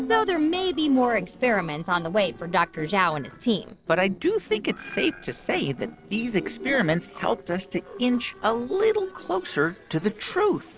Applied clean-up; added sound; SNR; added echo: neural separator model SepFormer DNS4.